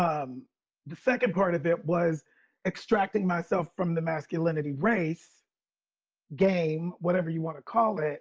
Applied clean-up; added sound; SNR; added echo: none; none; none; none.